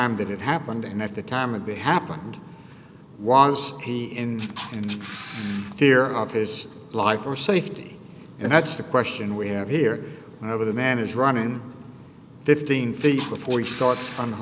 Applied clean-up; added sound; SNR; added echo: none; Camera; 10 dB; none.